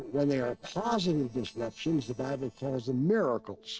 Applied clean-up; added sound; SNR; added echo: neural separator model SepFormer DNS4.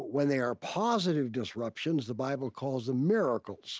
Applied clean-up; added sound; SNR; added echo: none; none; none; none.